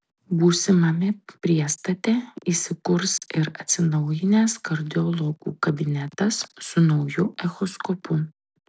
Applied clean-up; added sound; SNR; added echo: none; none; none; none.